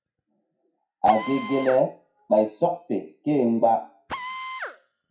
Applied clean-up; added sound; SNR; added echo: classical method WPE with log-MMSE.